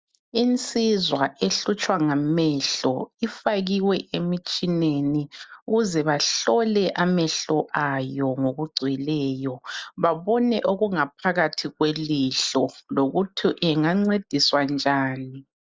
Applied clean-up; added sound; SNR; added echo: none; none; none; none.